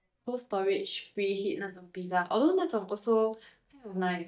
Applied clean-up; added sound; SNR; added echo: neural mask model DeepFilterNet 3.